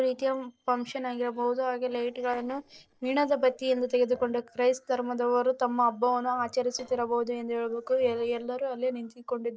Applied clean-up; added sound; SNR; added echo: neural separator model SepFormer DNS4.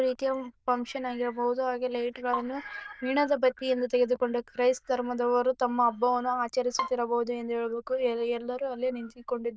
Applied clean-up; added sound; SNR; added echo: neural diffusion model UNIVERSE++.